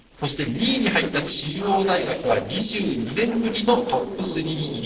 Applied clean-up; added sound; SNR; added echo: neural separator model SepFormer DNS4.